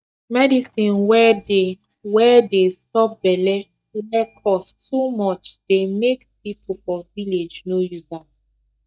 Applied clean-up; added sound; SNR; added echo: neural mask model DeepFilterNet 3.